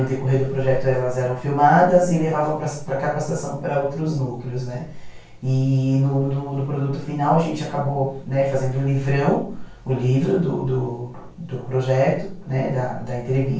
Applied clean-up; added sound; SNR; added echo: none; none; none; reverberation time 0.3 s.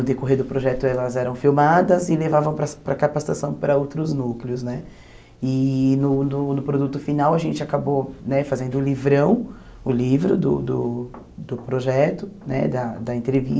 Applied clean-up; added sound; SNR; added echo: none; none; none; none.